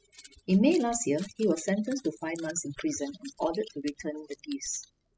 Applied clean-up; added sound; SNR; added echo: classical method spectral subtraction.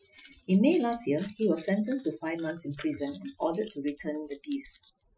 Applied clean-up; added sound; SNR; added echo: classical method Wiener filter.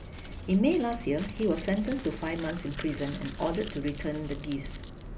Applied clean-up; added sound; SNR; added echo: none; Crumpling, crinkling; 14 dB; none.